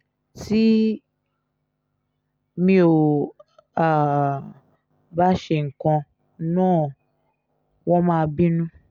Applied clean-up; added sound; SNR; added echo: none; none; none; none.